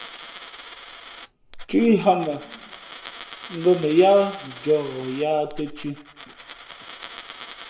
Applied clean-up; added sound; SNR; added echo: none; Coin (dropping); 14 dB; reverberation time 1.4 s.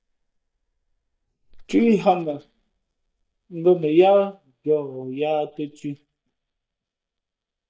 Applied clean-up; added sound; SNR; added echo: neural mask model DeepFilterNet 3.